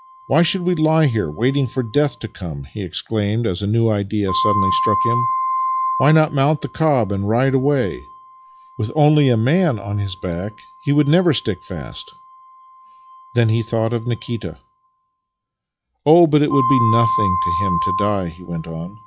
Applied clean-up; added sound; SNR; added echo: classical method log-MMSE.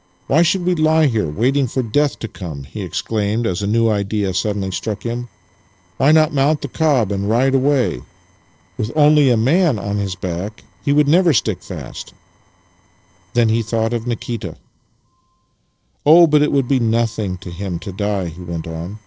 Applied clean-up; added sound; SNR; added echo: neural separator model SepFormer DNS4.